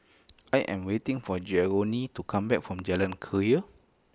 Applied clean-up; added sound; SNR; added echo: none; none; none; none.